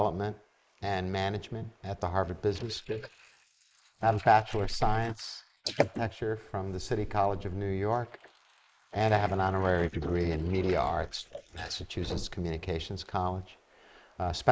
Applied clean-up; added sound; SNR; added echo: neural mask model Resemble Enhance denoiser.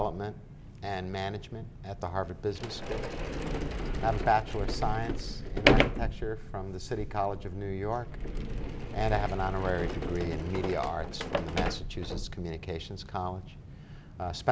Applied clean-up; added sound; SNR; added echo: none; Sliding door; 0 dB; none.